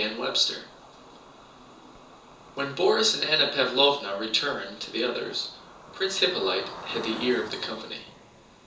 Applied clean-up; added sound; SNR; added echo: none; Cricket; 18 dB; reverberation time 0.6 s.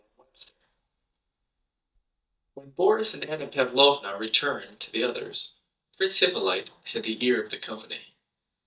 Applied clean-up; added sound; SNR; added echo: neural mask model DeepFilterNet 3.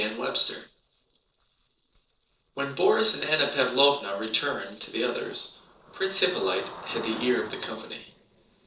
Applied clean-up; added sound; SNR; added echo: neural separator model SepFormer DNS4.